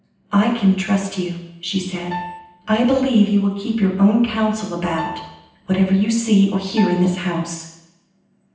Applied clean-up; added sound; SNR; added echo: none; Piano; 15 dB; reverberation time 0.9 s.